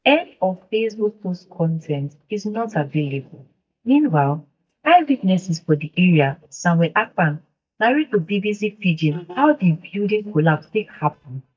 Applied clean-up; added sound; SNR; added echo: neural mask model DeepFilterNet 3.